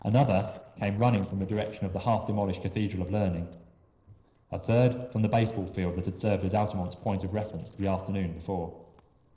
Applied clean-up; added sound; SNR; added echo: neural separator model SepFormer DNS4.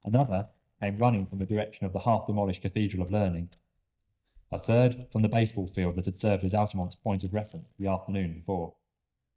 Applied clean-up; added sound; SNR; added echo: neural mask model DeepFilterNet 3.